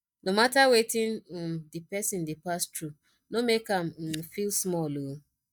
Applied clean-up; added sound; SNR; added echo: neural mask model DeepFilterNet 3.